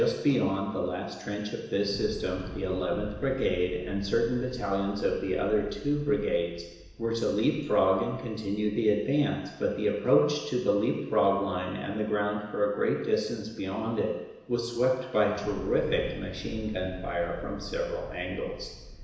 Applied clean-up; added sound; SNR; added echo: none; Thunder / Explosion; 17 dB; reverberation time 1.0 s.